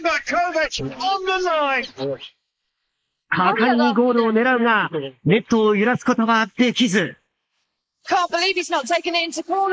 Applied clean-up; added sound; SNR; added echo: neural mask model Resemble Enhance denoiser.